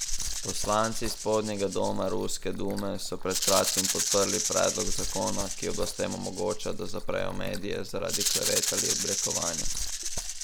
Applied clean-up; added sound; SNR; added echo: none; Liquid + Rattle (instrument); -1 dB; none.